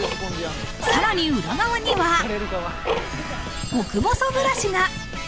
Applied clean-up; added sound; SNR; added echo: none; Tick-tock; 7 dB; none.